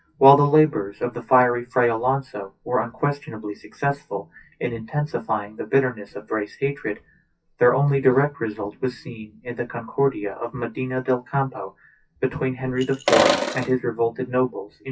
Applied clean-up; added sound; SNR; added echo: classical method WPE with log-MMSE.